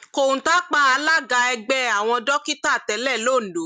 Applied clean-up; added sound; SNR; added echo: none; none; none; none.